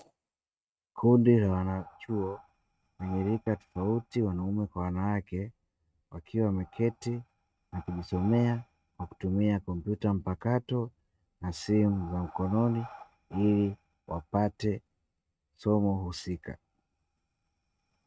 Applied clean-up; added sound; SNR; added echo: neural mask model RNNoise.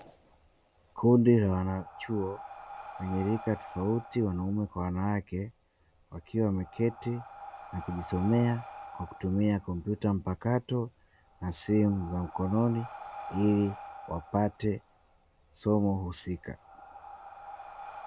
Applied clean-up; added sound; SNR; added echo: none; Breathing; 16 dB; none.